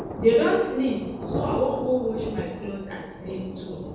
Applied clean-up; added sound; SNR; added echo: none; Thunder; 8 dB; reverberation time 1.1 s.